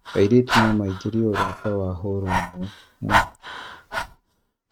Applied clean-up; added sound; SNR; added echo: neural mask model RNNoise.